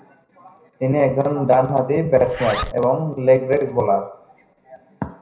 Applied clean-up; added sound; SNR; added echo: none; Zipper (clothing); 14 dB; reverberation time 0.5 s.